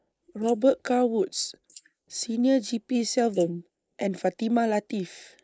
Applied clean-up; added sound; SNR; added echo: neural mask model Resemble Enhance denoiser.